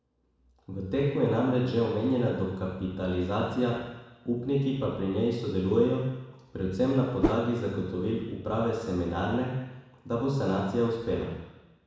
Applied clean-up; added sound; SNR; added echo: none; Whoosh, swoosh, swish; 0 dB; reverberation time 1.1 s.